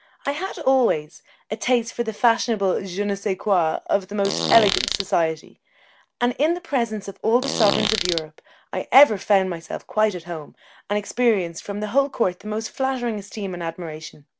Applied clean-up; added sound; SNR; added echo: none; Fart; 3 dB; none.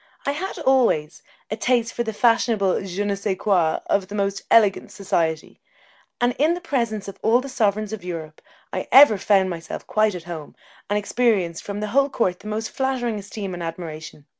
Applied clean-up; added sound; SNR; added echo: none; none; none; none.